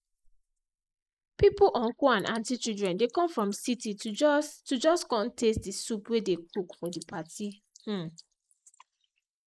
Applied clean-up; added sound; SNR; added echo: neural mask model Resemble Enhance denoiser.